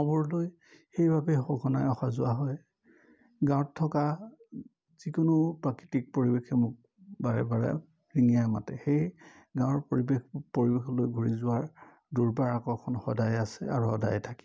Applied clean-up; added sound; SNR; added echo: none; none; none; none.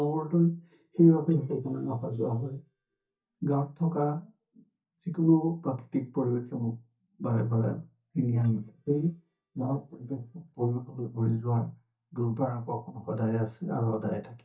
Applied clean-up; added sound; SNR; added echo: neural mask model DeepFilterNet 3.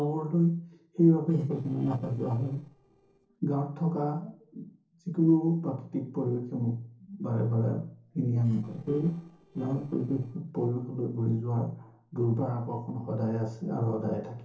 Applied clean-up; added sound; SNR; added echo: neural separator model SepFormer DNS4.